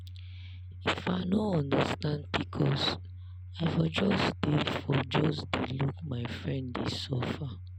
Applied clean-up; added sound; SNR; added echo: none; Domestic sounds, home sounds; 12 dB; none.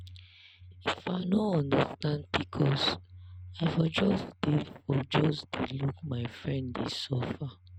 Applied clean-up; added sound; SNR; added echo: neural mask model RNNoise.